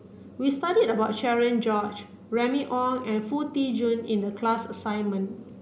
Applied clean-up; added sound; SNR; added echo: none; none; none; none.